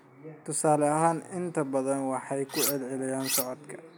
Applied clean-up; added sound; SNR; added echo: none; Cutlery, silverware; 3 dB; none.